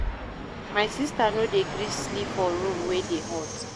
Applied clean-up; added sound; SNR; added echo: none; Fixed-wing aircraft, airplane + Bass drum; 5 dB; none.